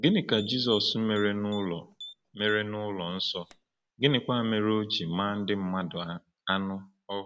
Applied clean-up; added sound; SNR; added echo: none; Typing; 20 dB; none.